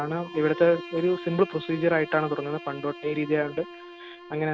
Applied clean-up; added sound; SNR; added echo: none; Bowed string instrument; 14 dB; none.